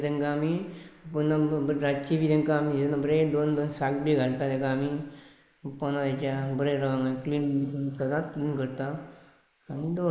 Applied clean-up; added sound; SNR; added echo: neural mask model Resemble Enhance denoiser.